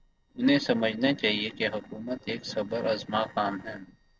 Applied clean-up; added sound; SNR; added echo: neural separator model SepFormer DNS4.